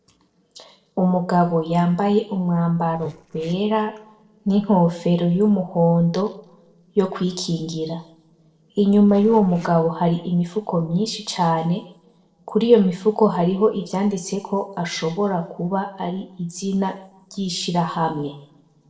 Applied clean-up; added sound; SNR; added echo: neural separator model SepFormer DNS4.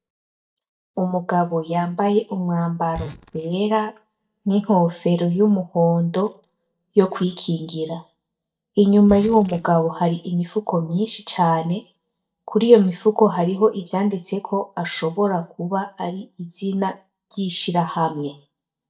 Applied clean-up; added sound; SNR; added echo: neural mask model DeepFilterNet 3.